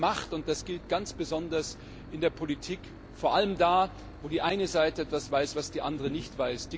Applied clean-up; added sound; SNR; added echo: none; Engine / Boat, Water vehicle; 15 dB; none.